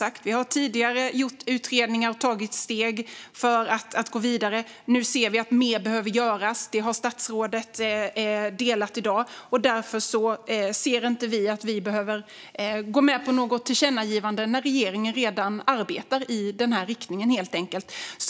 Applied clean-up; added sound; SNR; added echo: none; none; none; none.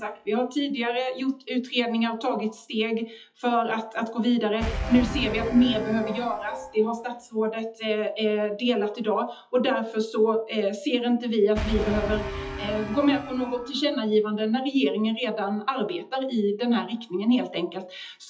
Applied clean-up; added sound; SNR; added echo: classical method WPE with log-MMSE.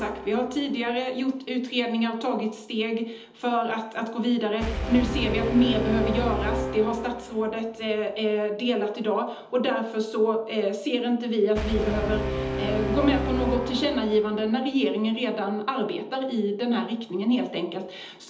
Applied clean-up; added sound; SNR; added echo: none; Brass instrument; 8 dB; reverberation time 1.2 s.